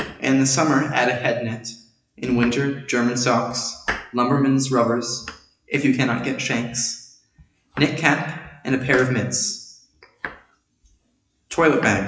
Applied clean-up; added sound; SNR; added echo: classical method WPE with log-MMSE.